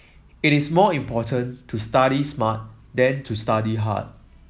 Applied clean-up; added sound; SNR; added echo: none; none; none; none.